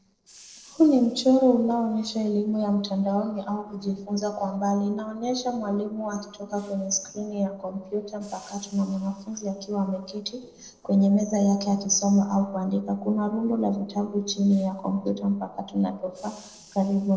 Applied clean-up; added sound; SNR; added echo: neural separator model SepFormer DNS4.